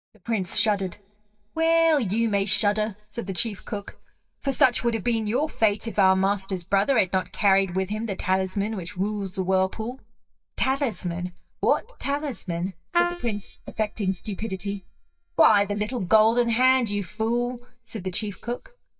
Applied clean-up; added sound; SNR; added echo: neural mask model DeepFilterNet 3.